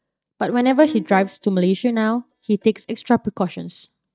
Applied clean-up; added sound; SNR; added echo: neural mask model DeepFilterNet 3.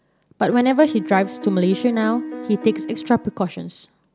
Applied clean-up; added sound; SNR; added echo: none; Piano; 10 dB; none.